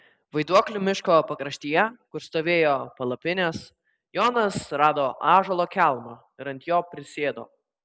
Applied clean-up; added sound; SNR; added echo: none; none; none; none.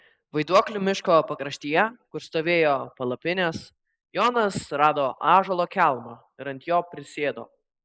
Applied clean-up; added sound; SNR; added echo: neural mask model Resemble Enhance denoiser.